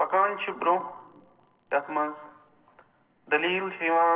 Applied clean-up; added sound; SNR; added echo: neural separator model SepFormer DNS4.